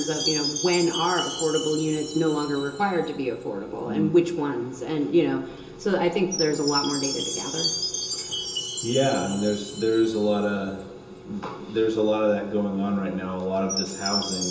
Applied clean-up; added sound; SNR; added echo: none; Chime; 8 dB; reverberation time 0.2 s.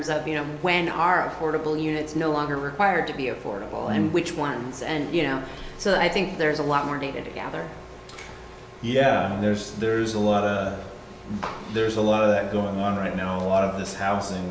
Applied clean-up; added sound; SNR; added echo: none; none; none; none.